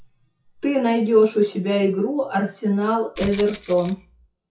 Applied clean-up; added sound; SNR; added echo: classical method WPE with log-MMSE.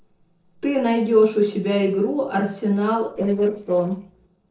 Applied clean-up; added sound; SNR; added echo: neural separator model SepFormer DNS4.